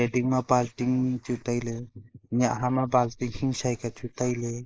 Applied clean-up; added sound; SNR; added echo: neural mask model Resemble Enhance denoiser.